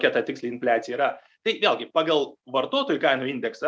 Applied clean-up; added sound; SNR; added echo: none; none; none; none.